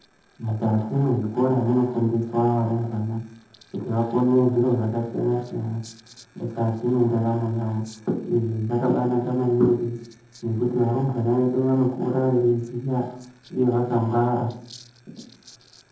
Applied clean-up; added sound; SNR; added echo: neural separator model SepFormer DNS4.